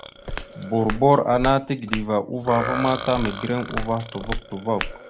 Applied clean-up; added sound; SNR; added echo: none; Burping, eructation + Walk, footsteps; 8 dB; none.